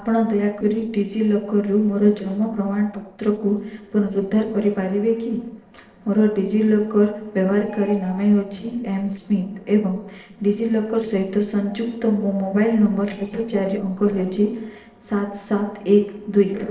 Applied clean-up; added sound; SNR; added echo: neural separator model SepFormer DNS4.